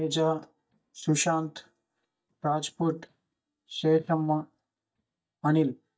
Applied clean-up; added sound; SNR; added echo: neural mask model DeepFilterNet 3.